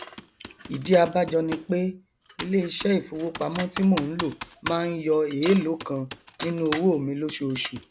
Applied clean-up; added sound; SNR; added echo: none; Computer keyboard + Bicycle; 13 dB; none.